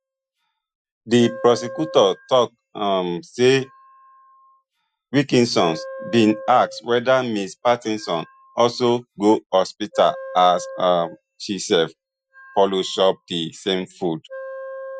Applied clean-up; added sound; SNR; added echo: classical method Wiener filter.